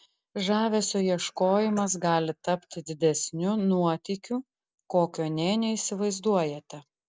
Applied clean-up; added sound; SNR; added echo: none; none; none; none.